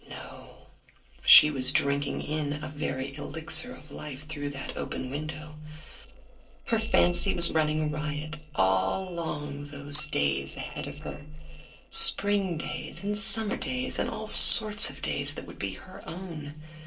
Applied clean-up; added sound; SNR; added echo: neural separator model SepFormer DNS4.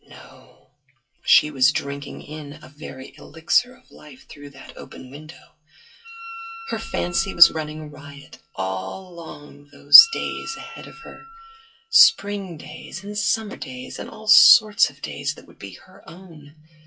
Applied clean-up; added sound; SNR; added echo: classical method WPE with log-MMSE.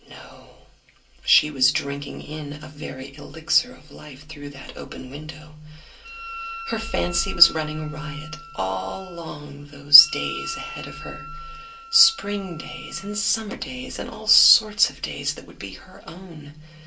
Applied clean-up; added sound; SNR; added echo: none; Wind instrument, woodwind instrument; 13 dB; reverberation time 0.2 s.